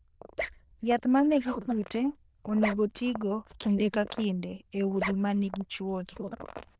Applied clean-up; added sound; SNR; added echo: neural diffusion model UNIVERSE++.